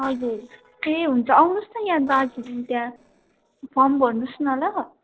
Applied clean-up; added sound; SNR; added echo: neural separator model SepFormer DNS4.